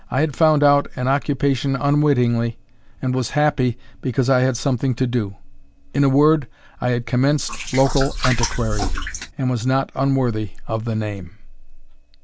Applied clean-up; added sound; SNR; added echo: none; Liquid; 2 dB; none.